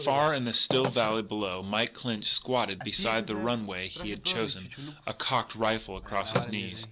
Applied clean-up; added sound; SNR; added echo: none; Telephone; 9 dB; none.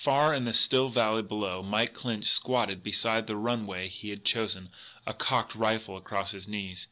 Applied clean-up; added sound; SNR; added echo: none; none; none; none.